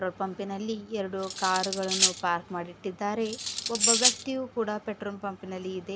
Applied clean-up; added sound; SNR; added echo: none; Cutlery, silverware + Tambourine; -4 dB; none.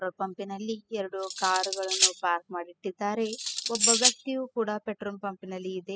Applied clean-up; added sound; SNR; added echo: classical method spectral subtraction.